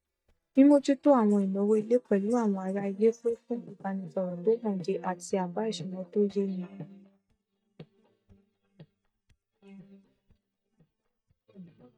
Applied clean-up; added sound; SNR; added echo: neural mask model DeepFilterNet 3.